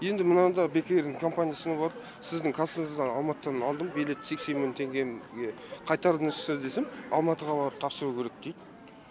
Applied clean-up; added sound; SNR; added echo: none; none; none; none.